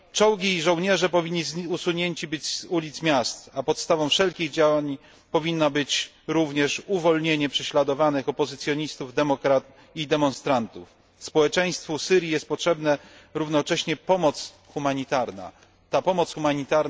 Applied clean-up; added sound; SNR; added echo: none; none; none; none.